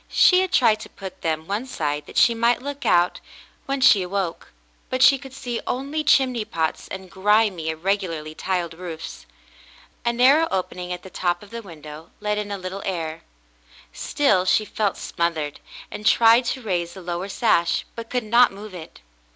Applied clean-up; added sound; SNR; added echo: none; none; none; none.